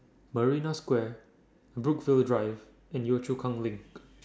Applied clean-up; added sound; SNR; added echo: none; none; none; none.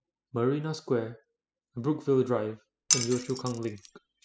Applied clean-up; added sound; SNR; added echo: classical method spectral subtraction.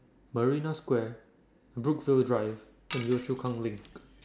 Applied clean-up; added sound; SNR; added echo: none; Glass; 1 dB; none.